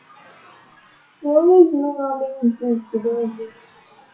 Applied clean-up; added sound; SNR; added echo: classical method WPE with log-MMSE.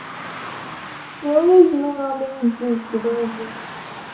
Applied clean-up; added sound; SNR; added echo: none; Car passing by / Traffic noise, roadway noise; 15 dB; reverberation time 0.7 s.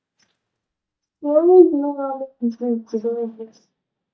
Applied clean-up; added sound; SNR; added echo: neural mask model DeepFilterNet 3.